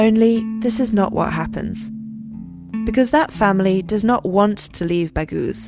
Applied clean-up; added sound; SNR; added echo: none; none; none; none.